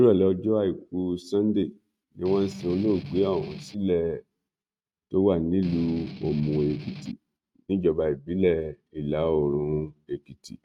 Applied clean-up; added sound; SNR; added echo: neural mask model RNNoise.